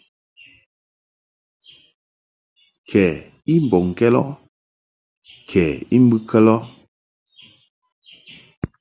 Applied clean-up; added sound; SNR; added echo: none; none; none; none.